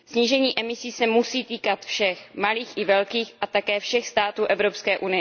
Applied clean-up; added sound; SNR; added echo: none; none; none; none.